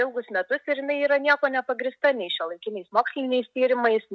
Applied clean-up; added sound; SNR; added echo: none; none; none; none.